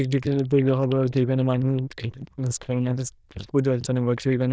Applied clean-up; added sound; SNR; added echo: neural diffusion model UNIVERSE++.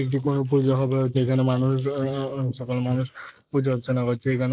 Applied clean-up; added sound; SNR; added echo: neural mask model Resemble Enhance denoiser.